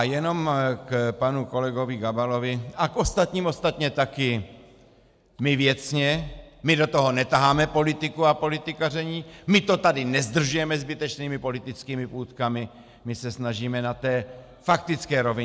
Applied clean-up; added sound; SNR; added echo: none; none; none; none.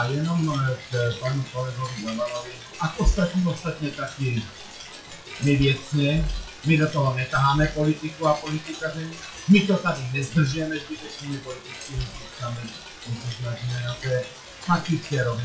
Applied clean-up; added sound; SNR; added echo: classical method WPE with log-MMSE.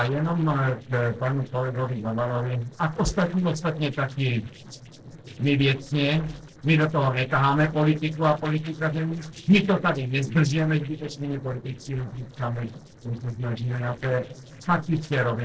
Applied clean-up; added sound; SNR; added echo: neural separator model SepFormer DNS4.